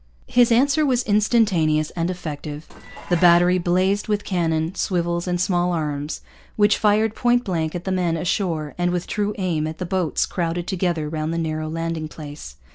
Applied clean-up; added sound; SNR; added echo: none; Dishes, pots, and pans; 20 dB; none.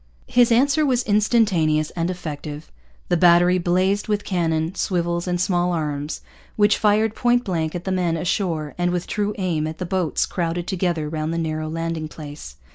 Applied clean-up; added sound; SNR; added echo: none; none; none; none.